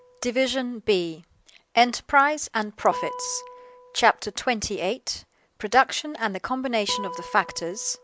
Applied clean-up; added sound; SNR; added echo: none; Guitar; 16 dB; none.